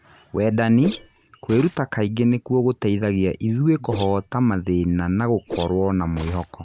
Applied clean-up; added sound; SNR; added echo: none; Whoosh, swoosh, swish; 14 dB; none.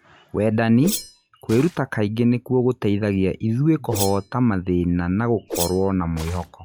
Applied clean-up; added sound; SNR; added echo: classical method log-MMSE.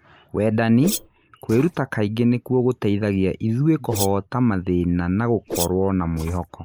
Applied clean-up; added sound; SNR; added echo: neural mask model Resemble Enhance denoiser.